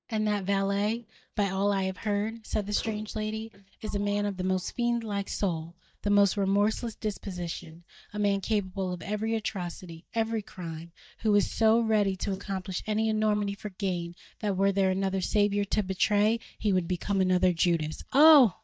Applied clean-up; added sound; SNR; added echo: neural mask model DeepFilterNet 3.